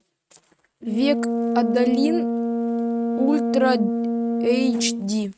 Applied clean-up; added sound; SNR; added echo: neural mask model RNNoise.